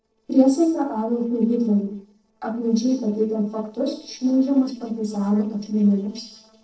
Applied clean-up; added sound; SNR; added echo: neural separator model SepFormer DNS4.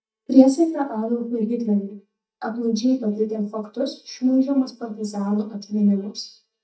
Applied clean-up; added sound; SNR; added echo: neural mask model DeepFilterNet 3.